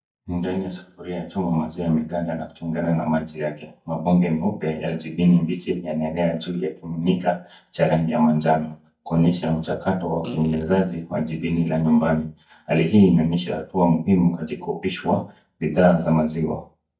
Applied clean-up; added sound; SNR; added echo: neural mask model DeepFilterNet 3.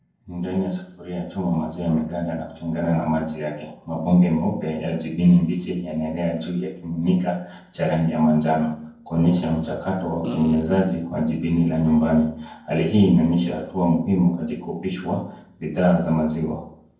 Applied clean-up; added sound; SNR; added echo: neural separator model SepFormer DNS4.